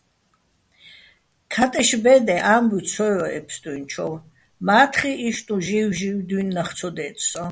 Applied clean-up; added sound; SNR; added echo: none; none; none; none.